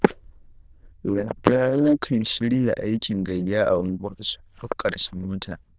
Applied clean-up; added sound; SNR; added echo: neural diffusion model UNIVERSE++.